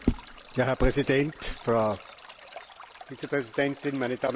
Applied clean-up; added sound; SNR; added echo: none; Stream; 19 dB; none.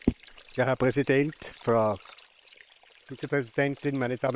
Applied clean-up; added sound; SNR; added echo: neural separator model SepFormer WHAM!.